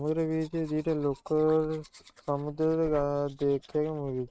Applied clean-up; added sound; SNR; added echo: neural mask model RNNoise.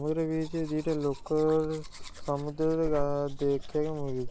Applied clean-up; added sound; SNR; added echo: none; Domestic sounds, home sounds; 7 dB; none.